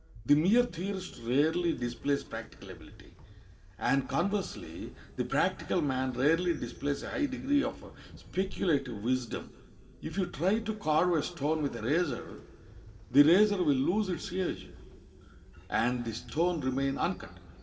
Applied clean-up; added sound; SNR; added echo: none; Train; 20 dB; reverberation time 2.6 s.